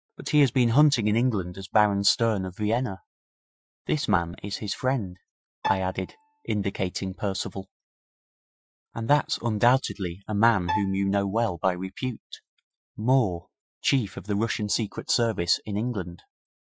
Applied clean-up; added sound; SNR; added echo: classical method Wiener filter.